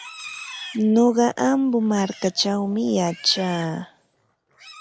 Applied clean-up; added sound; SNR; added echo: none; Livestock, farm animals, working animals; 19 dB; none.